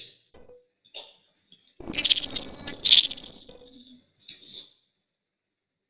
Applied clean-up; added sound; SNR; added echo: neural separator model SepFormer DNS4.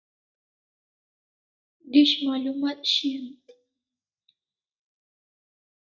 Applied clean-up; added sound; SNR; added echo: neural mask model DeepFilterNet 3.